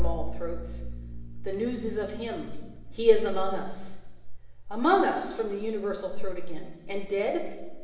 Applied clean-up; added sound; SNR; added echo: none; Bowed string instrument; 15 dB; reverberation time 1.1 s.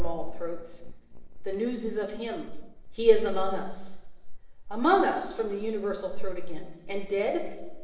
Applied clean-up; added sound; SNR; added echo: neural separator model SepFormer DNS4.